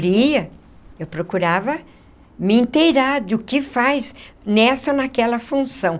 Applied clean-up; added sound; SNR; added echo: none; none; none; none.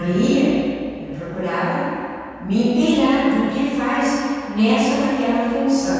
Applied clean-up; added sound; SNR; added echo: none; none; none; reverberation time 2.1 s.